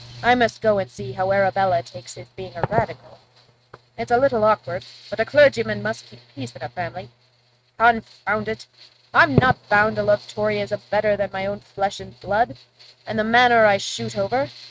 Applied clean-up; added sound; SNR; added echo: neural mask model RNNoise.